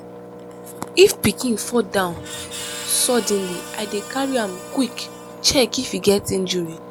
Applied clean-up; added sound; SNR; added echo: none; Screech + Engine; 13 dB; none.